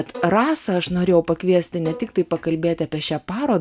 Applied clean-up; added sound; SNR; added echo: none; Bowed string instrument; 19 dB; none.